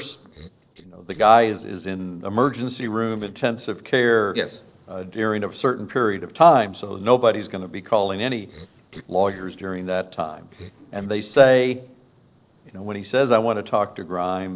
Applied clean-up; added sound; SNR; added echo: neural separator model SepFormer DNS4.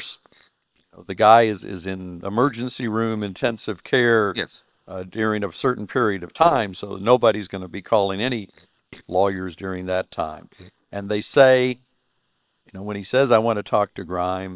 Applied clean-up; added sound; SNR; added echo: neural separator model SepFormer WHAM!.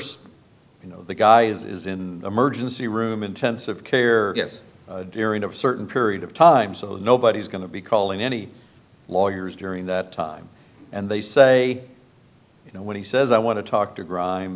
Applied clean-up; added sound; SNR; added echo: none; none; none; none.